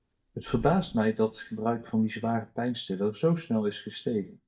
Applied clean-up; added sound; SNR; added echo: neural mask model DeepFilterNet 3.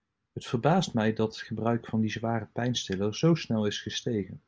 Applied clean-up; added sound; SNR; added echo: none; none; none; none.